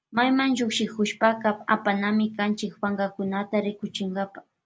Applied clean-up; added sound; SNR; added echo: none; none; none; none.